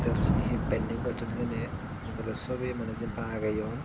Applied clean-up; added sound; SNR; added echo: none; Thunder / Rain; -2 dB; none.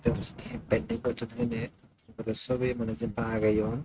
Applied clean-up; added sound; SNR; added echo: neural mask model RNNoise.